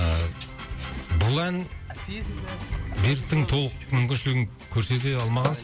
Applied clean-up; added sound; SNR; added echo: none; Telephone; 15 dB; none.